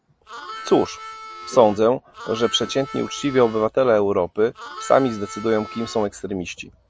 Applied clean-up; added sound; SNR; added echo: none; Harmonica; 15 dB; none.